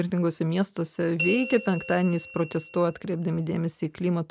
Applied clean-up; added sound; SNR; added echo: none; Bell; 9 dB; none.